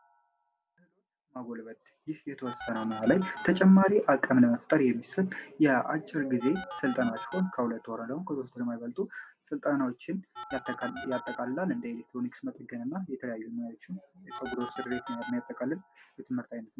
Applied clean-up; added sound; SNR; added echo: none; Telephone; 17 dB; none.